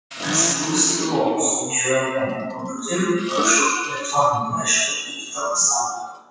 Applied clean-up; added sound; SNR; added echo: classical method WPE with log-MMSE.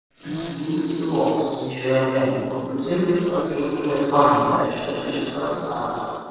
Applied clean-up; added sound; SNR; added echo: neural separator model SepFormer DNS4.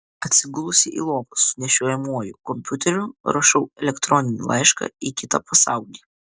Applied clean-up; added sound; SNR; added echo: none; none; none; none.